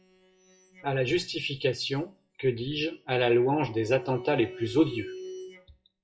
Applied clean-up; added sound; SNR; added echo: classical method WPE with log-MMSE.